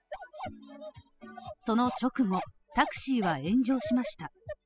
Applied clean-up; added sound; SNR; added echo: classical method spectral subtraction.